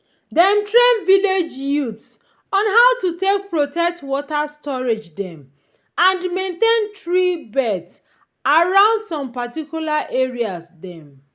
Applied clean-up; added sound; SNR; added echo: none; none; none; none.